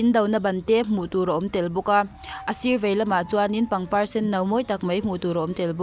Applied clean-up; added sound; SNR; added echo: none; none; none; none.